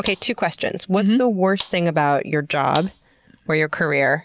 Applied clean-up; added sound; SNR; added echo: none; Gunshot, gunfire; 19 dB; none.